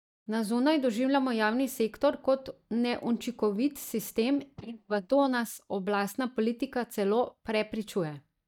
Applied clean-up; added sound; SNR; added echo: neural mask model DeepFilterNet 3.